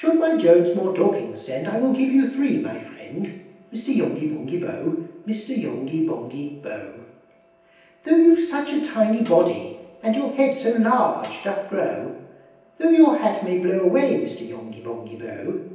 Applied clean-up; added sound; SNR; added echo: none; Tambourine; 11 dB; reverberation time 0.9 s.